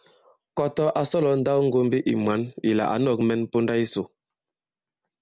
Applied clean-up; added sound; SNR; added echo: none; none; none; none.